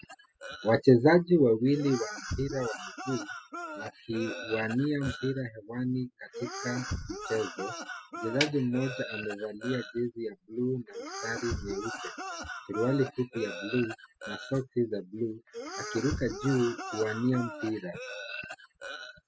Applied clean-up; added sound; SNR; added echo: classical method spectral subtraction.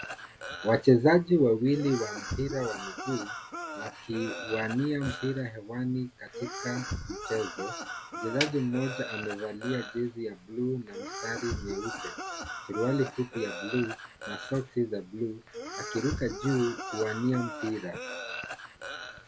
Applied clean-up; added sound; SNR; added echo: none; Cough + Snare drum; 8 dB; none.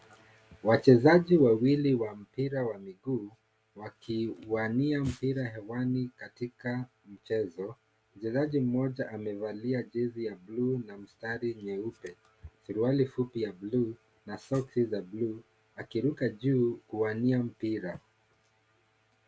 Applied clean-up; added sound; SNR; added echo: none; none; none; none.